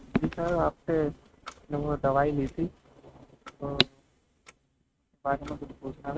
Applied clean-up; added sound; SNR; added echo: neural mask model RNNoise.